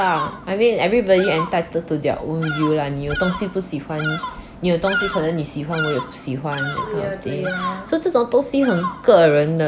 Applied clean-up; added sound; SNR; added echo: none; Bird vocalization, bird call, bird song; 10 dB; none.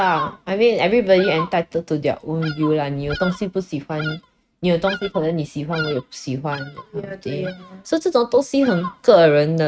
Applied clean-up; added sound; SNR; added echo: neural mask model RNNoise.